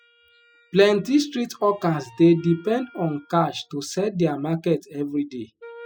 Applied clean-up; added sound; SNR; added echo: classical method spectral subtraction.